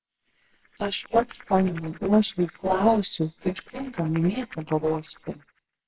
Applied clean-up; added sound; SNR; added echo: neural separator model SepFormer WHAMR!.